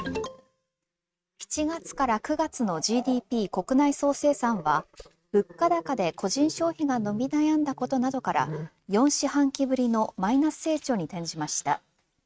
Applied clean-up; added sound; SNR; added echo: neural mask model RNNoise.